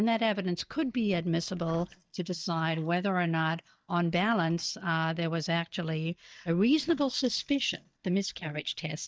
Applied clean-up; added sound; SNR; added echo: neural mask model DeepFilterNet 3.